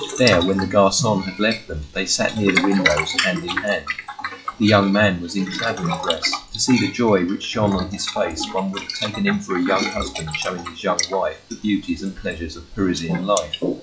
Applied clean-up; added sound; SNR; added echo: classical method WPE with log-MMSE.